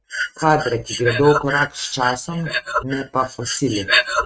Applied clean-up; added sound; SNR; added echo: neural mask model RNNoise.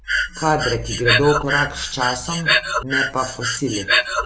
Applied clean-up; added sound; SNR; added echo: none; Breathing; -1 dB; none.